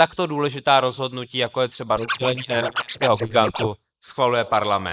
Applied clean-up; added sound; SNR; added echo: neural mask model Resemble Enhance denoiser.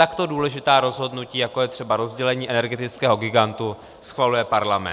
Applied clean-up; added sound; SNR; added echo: none; none; none; none.